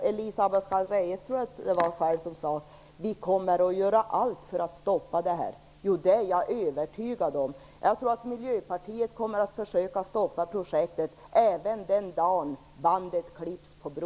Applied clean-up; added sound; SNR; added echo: none; none; none; none.